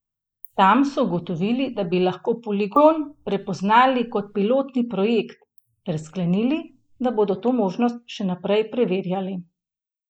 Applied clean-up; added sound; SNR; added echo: neural mask model Resemble Enhance denoiser.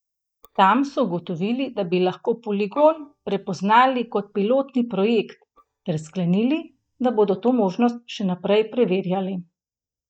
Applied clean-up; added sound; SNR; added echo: neural mask model DeepFilterNet 3.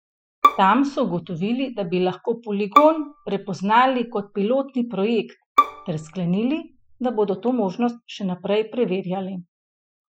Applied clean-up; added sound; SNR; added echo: classical method Wiener filter.